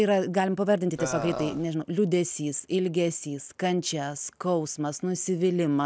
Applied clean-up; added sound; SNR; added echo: none; Burping, eructation; 6 dB; none.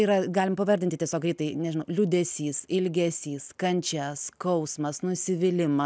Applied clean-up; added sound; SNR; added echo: none; none; none; none.